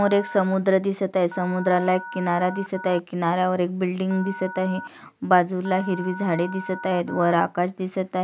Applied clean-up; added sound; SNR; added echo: none; Telephone; 15 dB; none.